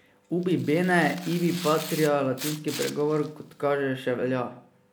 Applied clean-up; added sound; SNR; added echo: none; Tearing; 14 dB; none.